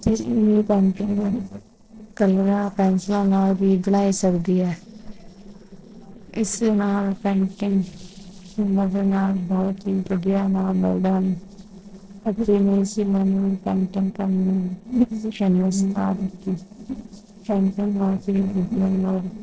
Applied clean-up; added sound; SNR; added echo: neural separator model SepFormer DNS4.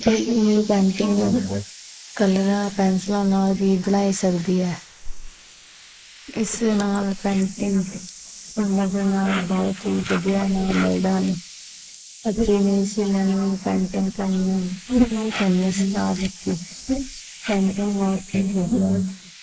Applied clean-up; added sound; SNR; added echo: neural mask model Resemble Enhance denoiser.